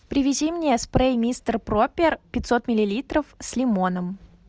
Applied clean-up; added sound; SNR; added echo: none; none; none; none.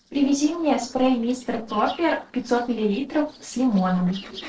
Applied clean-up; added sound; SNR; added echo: neural separator model SepFormer DNS4.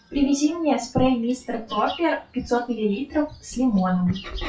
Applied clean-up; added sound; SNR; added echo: classical method WPE with log-MMSE.